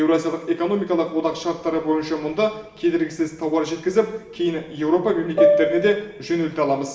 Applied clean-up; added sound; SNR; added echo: none; Piano; -5 dB; reverberation time 1.1 s.